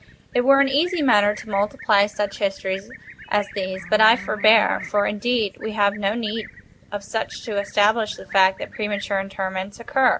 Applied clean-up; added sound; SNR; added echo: none; Livestock, farm animals, working animals; 18 dB; none.